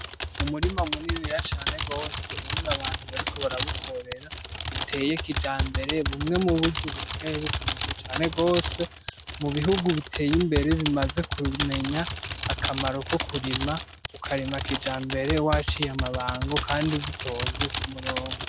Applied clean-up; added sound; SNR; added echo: none; Typing; 2 dB; none.